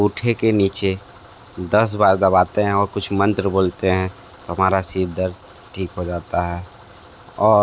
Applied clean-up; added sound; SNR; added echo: none; none; none; none.